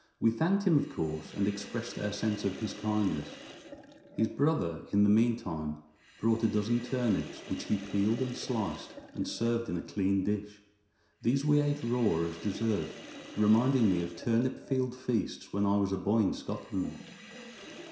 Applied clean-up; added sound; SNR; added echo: none; Sink (filling or washing); 18 dB; reverberation time 0.7 s.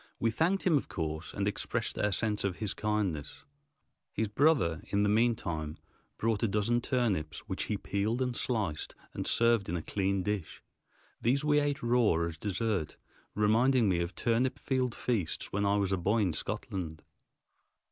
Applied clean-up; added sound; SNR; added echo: none; none; none; none.